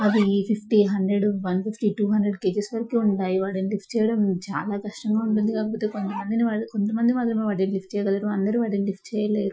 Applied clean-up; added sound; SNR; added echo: classical method Wiener filter.